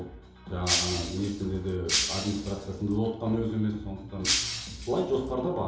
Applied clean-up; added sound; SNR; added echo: none; Shatter; 1 dB; reverberation time 2.8 s.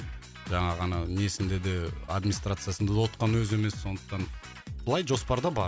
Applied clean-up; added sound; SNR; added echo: none; none; none; none.